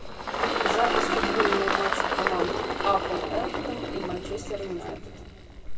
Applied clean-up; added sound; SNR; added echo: none; Engine; -3 dB; reverberation time 1.8 s.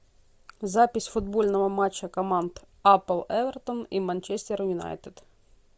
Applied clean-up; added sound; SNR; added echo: none; none; none; none.